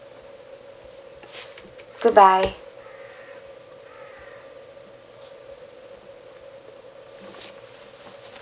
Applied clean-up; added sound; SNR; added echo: none; none; none; none.